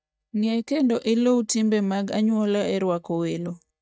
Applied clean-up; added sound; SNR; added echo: neural mask model DeepFilterNet 3.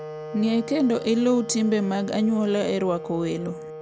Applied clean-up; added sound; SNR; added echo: none; Wind instrument, woodwind instrument; 12 dB; none.